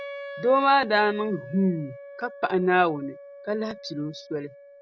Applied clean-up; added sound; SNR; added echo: none; Wind instrument, woodwind instrument; 16 dB; none.